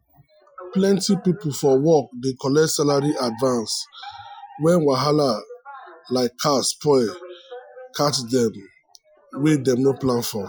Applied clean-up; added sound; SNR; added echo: classical method Wiener filter.